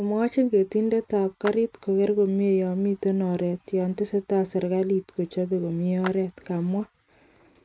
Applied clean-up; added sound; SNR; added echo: none; Clapping; 19 dB; none.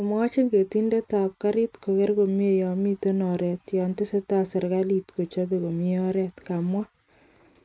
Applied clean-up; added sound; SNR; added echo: none; none; none; none.